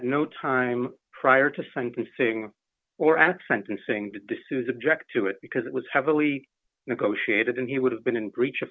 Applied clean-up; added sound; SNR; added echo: none; none; none; none.